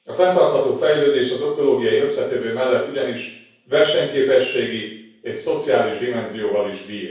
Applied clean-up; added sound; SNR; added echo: none; none; none; reverberation time 0.6 s.